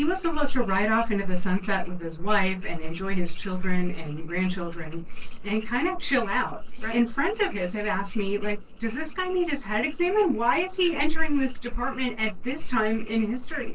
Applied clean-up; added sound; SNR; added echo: neural separator model SepFormer DNS4.